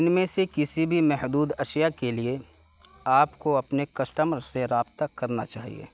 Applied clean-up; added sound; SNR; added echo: none; none; none; none.